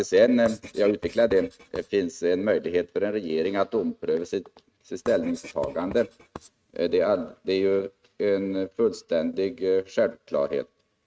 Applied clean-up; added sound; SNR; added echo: neural mask model RNNoise.